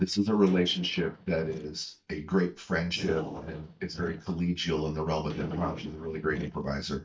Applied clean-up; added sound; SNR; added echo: neural mask model DeepFilterNet 3.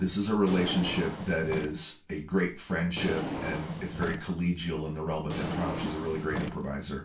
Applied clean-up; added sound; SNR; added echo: none; Drawer open or close; 7 dB; reverberation time 0.3 s.